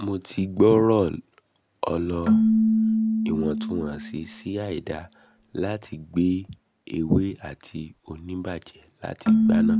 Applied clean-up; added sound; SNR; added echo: none; Keyboard (musical); 0 dB; none.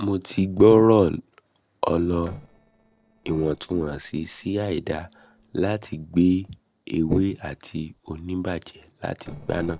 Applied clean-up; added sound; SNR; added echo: neural separator model SepFormer DNS4.